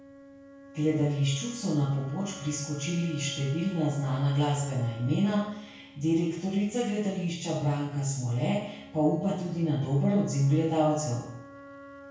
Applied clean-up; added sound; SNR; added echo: none; Wind instrument, woodwind instrument; 20 dB; reverberation time 0.6 s.